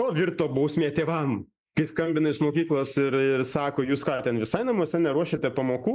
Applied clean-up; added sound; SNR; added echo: neural mask model Resemble Enhance denoiser.